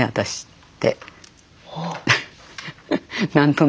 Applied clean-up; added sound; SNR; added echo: none; none; none; none.